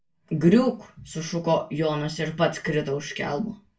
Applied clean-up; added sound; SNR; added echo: none; none; none; reverberation time 0.2 s.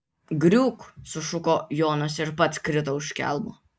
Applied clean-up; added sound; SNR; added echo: none; none; none; none.